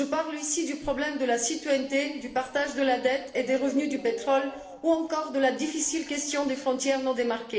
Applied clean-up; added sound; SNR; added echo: neural separator model SepFormer DNS4.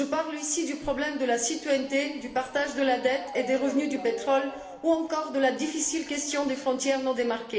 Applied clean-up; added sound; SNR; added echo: none; Motor vehicle (road) / Siren; 17 dB; reverberation time 1.0 s.